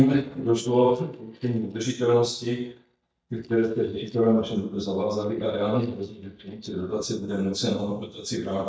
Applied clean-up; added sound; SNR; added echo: neural mask model DeepFilterNet 3.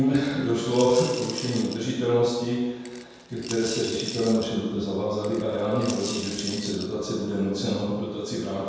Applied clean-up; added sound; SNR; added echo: none; Coin (dropping) / Glass; 13 dB; reverberation time 1.2 s.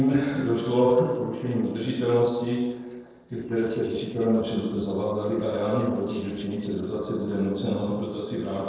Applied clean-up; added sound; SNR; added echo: neural separator model SepFormer DNS4.